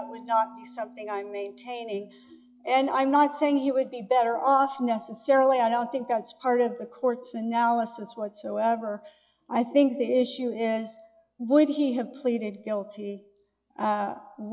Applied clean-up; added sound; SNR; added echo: classical method log-MMSE.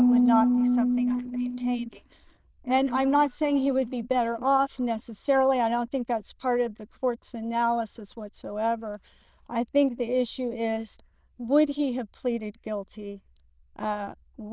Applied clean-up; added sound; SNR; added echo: neural diffusion model UNIVERSE++.